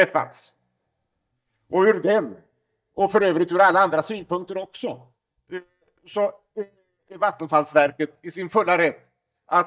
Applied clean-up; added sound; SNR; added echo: neural mask model DeepFilterNet 3.